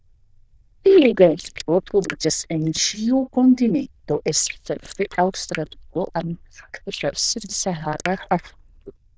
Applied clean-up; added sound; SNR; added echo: neural diffusion model UNIVERSE++.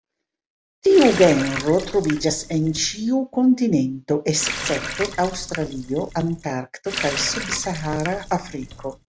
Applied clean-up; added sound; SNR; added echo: none; Water tap, faucet; 10 dB; none.